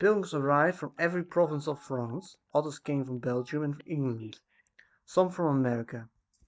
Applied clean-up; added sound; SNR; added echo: neural mask model DeepFilterNet 3.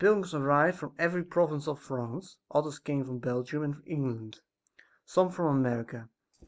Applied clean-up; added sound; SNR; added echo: none; none; none; none.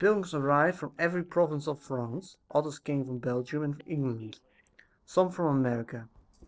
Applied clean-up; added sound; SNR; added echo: neural separator model SepFormer DNS4.